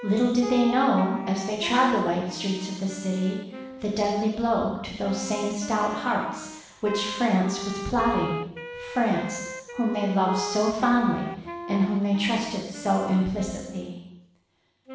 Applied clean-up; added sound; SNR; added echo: none; Wind instrument, woodwind instrument; 12 dB; reverberation time 0.9 s.